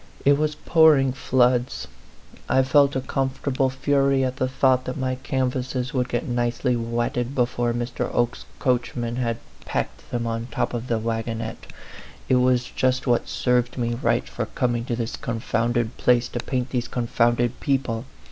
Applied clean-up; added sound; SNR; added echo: none; none; none; none.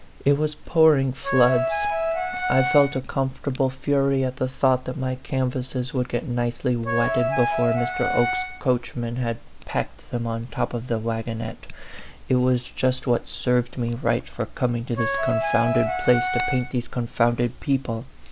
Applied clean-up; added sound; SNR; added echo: none; Wind instrument, woodwind instrument; 1 dB; none.